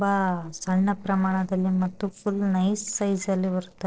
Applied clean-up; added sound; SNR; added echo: neural separator model SepFormer DNS4.